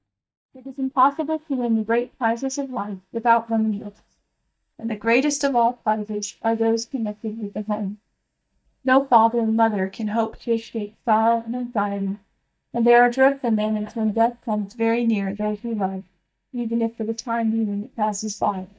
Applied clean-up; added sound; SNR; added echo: neural mask model DeepFilterNet 3.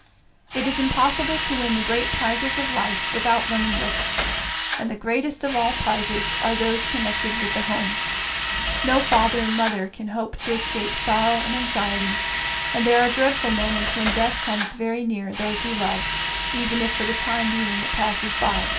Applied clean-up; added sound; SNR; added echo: none; Drill; 0 dB; reverberation time 0.5 s.